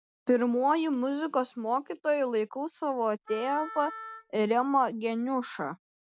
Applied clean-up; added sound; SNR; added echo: none; Wind instrument, woodwind instrument; 15 dB; none.